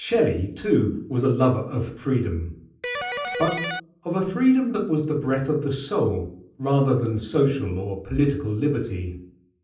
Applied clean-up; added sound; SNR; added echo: none; Electric guitar; 5 dB; reverberation time 0.6 s.